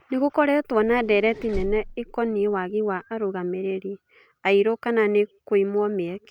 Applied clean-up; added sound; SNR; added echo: none; Vehicle; 14 dB; none.